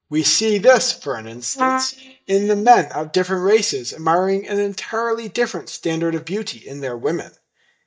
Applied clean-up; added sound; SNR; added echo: neural mask model DeepFilterNet 3.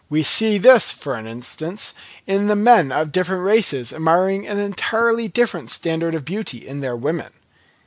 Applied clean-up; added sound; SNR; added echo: none; none; none; none.